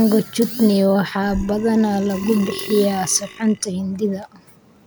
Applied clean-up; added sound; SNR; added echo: none; Burping, eructation; 14 dB; none.